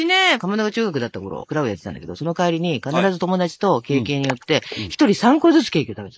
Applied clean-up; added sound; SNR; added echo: neural mask model Resemble Enhance denoiser.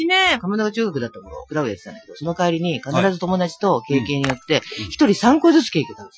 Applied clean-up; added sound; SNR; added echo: classical method Wiener filter.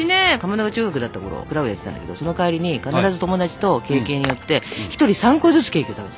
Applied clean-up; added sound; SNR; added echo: none; Splash, splatter; 18 dB; none.